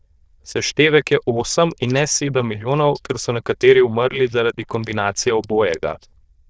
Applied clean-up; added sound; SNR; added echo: neural diffusion model UNIVERSE++.